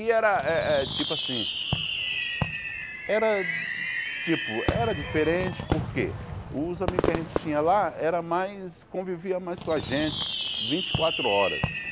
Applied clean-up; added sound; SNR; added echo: none; Fireworks; 3 dB; none.